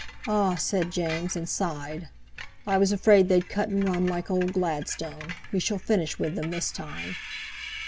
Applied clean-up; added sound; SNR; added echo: none; Screech; 15 dB; none.